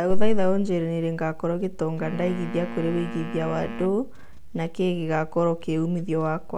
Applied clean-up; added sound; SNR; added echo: none; Wind instrument, woodwind instrument; 15 dB; none.